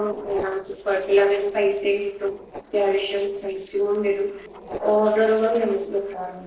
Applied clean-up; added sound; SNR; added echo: neural separator model SepFormer DNS4.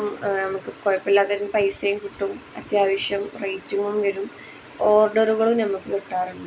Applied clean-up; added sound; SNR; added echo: none; none; none; none.